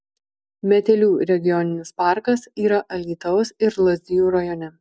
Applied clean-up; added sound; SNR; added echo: none; none; none; none.